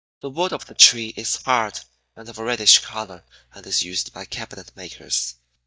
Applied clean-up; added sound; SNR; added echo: neural mask model DeepFilterNet 3.